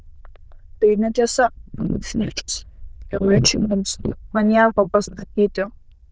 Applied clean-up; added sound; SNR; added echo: neural diffusion model UNIVERSE++.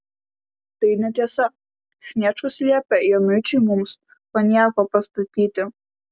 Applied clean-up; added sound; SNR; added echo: none; none; none; none.